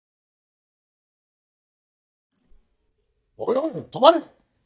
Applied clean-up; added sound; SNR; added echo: neural mask model DeepFilterNet 3.